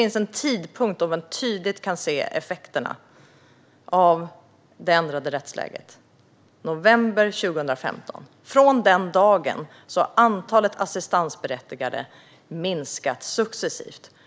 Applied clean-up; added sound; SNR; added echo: none; none; none; none.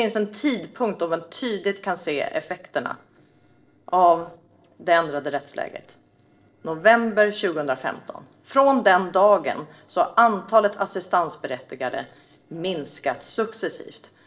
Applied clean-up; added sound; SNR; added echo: neural separator model SepFormer DNS4.